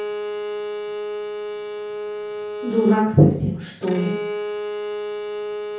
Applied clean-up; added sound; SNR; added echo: none; Bowed string instrument; 5 dB; reverberation time 0.6 s.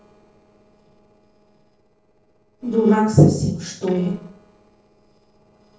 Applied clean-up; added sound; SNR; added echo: neural separator model SepFormer DNS4.